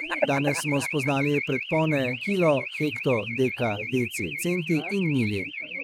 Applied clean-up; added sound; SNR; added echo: neural mask model Resemble Enhance denoiser.